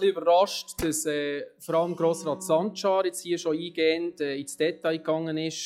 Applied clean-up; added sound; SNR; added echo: classical method log-MMSE.